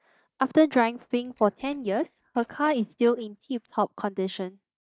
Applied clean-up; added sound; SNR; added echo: neural mask model DeepFilterNet 3.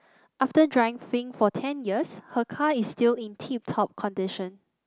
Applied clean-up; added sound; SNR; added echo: none; none; none; none.